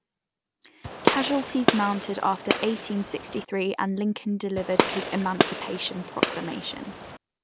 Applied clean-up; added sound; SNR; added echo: none; Gunshot, gunfire; -1 dB; none.